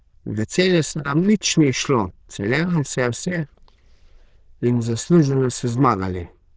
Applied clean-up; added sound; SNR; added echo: neural diffusion model UNIVERSE++.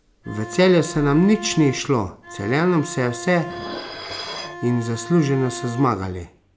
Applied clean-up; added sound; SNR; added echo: none; Bowed string instrument + Dishes, pots, and pans; 13 dB; none.